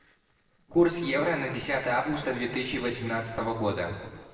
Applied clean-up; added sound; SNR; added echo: neural separator model SepFormer DNS4.